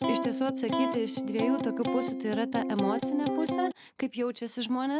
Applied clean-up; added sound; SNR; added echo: none; Electric guitar; 0 dB; none.